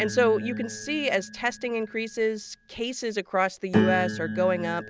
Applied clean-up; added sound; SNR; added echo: none; Piano; 5 dB; none.